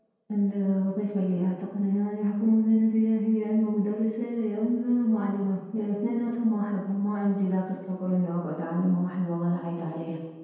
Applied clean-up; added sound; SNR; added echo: none; none; none; reverberation time 1.1 s.